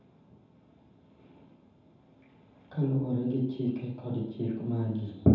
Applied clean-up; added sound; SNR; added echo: none; none; none; reverberation time 0.9 s.